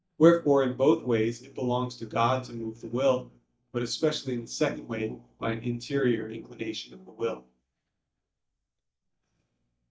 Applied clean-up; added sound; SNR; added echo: neural mask model DeepFilterNet 3.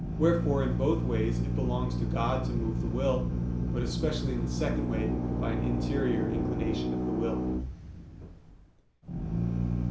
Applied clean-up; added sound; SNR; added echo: none; Drill; -4 dB; reverberation time 0.5 s.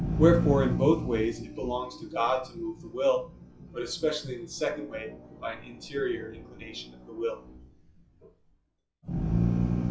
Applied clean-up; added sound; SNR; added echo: classical method WPE with log-MMSE.